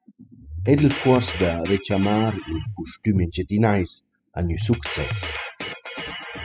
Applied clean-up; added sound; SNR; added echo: classical method spectral subtraction.